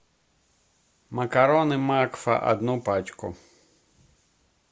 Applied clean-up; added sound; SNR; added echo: none; none; none; none.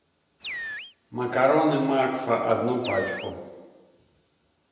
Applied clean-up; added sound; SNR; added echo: none; Animal; 11 dB; reverberation time 0.9 s.